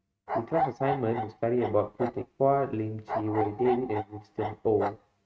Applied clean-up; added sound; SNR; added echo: neural mask model RNNoise.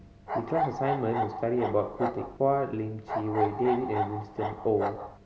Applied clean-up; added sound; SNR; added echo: none; Bark; 3 dB; none.